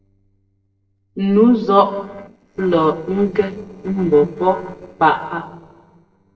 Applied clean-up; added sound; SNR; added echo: neural separator model SepFormer DNS4.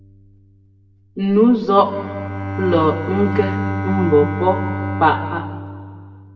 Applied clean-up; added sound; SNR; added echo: none; Bowed string instrument; 7 dB; reverberation time 1.6 s.